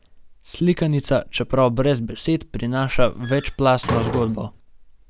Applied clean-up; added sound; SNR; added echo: none; Slam; 10 dB; none.